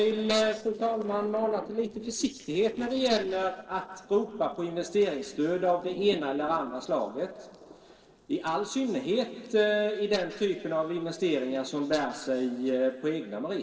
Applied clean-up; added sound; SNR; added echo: neural separator model SepFormer DNS4.